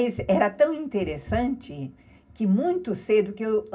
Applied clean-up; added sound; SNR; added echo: none; none; none; reverberation time 0.4 s.